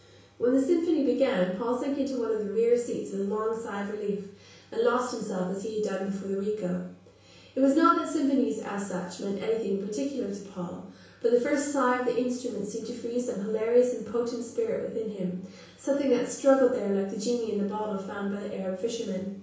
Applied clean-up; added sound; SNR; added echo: none; none; none; reverberation time 0.7 s.